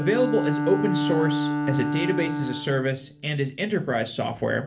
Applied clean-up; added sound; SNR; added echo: none; Bowed string instrument; 2 dB; reverberation time 0.3 s.